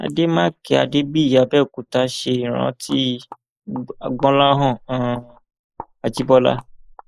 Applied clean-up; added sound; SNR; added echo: neural mask model Resemble Enhance denoiser.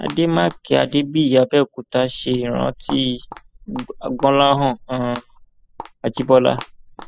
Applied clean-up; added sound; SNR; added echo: classical method spectral subtraction.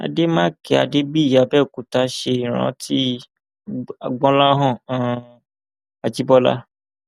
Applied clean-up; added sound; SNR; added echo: none; none; none; none.